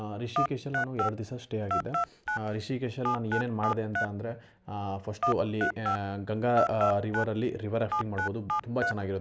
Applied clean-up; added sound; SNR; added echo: none; Telephone; 2 dB; none.